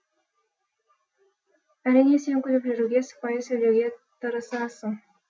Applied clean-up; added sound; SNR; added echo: none; none; none; none.